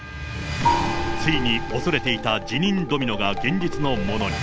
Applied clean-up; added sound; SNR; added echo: none; Gong; 3 dB; none.